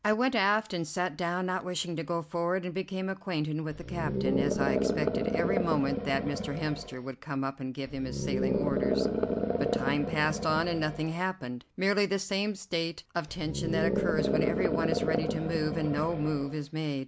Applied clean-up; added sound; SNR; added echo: none; Animal; 0 dB; none.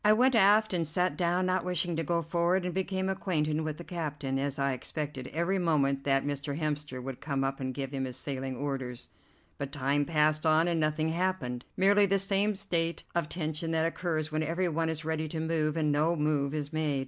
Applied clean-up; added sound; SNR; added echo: none; none; none; none.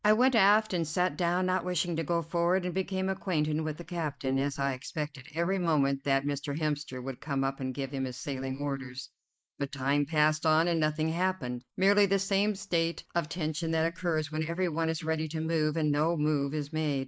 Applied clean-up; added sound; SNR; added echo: neural mask model Resemble Enhance denoiser.